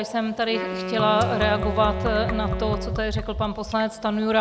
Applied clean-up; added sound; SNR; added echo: none; Wind instrument, woodwind instrument + Liquid; 5 dB; none.